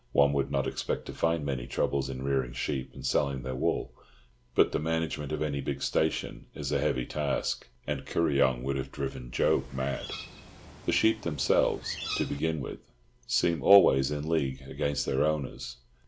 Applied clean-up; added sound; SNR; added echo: none; Bird; 13 dB; none.